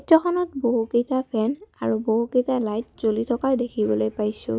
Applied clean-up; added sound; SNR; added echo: none; none; none; none.